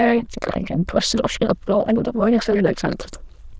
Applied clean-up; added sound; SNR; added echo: neural diffusion model UNIVERSE++.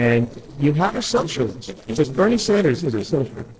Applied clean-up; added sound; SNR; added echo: neural separator model SepFormer DNS4.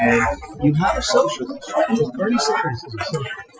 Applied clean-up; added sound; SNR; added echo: classical method Wiener filter.